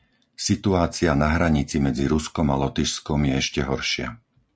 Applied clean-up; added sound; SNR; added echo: none; none; none; none.